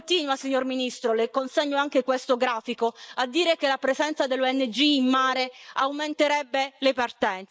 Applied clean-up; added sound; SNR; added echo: neural mask model DeepFilterNet 3.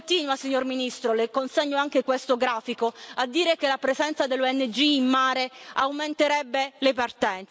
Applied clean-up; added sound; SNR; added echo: none; none; none; none.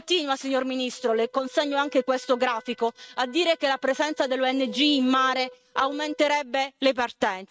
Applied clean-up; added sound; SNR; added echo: neural mask model RNNoise.